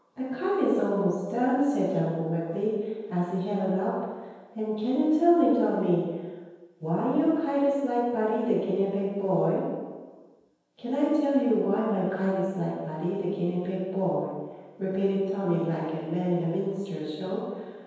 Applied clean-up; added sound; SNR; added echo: none; none; none; reverberation time 1.2 s.